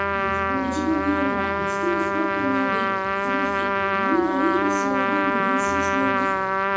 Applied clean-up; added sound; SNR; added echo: none; Trumpet; -4 dB; reverberation time 0.6 s.